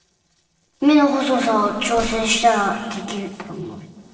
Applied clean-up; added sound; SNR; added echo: neural separator model SepFormer DNS4.